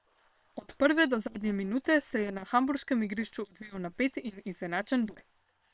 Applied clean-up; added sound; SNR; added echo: neural separator model SepFormer WHAM!.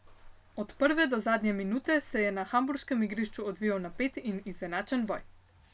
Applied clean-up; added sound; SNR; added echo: none; Walk, footsteps; 19 dB; none.